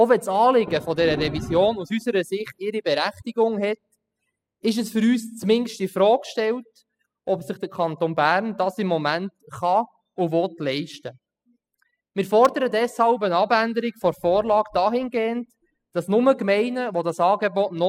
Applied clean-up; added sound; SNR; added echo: classical method spectral subtraction.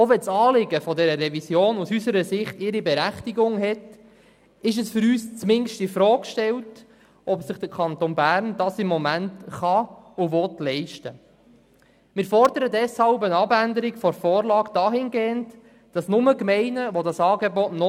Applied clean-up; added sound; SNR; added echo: none; none; none; none.